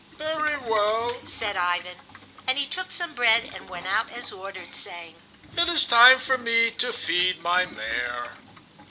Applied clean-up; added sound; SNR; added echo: none; Boiling; 19 dB; none.